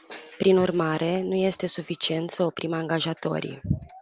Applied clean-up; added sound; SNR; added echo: none; none; none; none.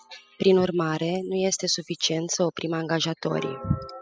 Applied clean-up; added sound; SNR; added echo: classical method spectral subtraction.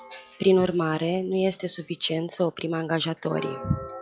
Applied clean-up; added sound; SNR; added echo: classical method log-MMSE.